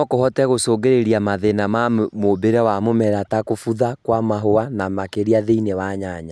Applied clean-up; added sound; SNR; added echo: none; none; none; none.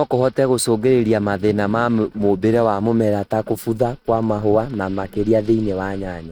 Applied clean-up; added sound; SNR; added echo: neural mask model RNNoise.